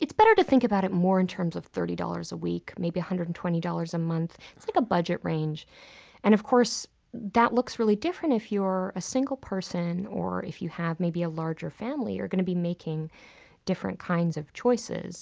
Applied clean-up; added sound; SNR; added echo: none; none; none; none.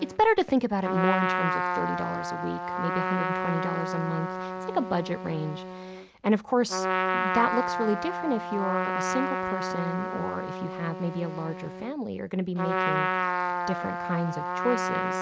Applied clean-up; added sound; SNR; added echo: none; Trumpet; 1 dB; none.